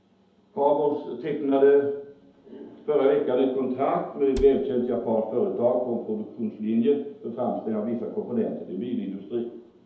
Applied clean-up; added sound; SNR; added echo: none; Cupboard open or close; 13 dB; reverberation time 2.2 s.